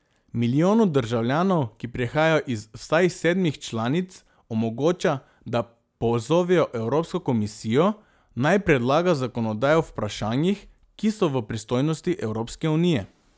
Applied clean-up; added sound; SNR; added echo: none; none; none; none.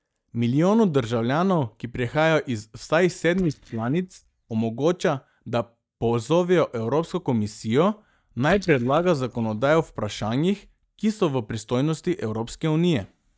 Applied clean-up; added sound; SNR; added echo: neural mask model DeepFilterNet 3.